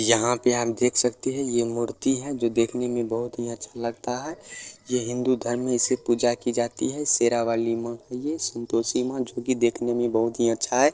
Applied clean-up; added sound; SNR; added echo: neural separator model SepFormer DNS4.